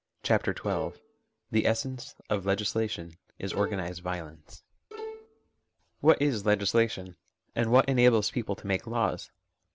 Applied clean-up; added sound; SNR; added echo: none; Bowed string instrument; 13 dB; none.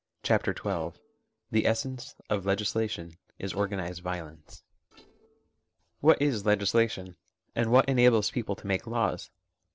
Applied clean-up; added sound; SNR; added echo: neural separator model SepFormer DNS4.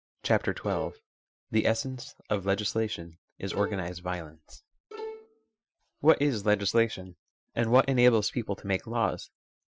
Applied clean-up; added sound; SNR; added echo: classical method Wiener filter.